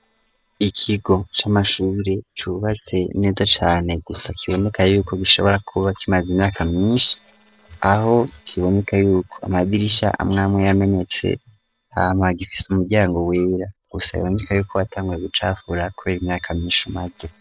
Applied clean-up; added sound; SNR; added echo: neural separator model SepFormer DNS4.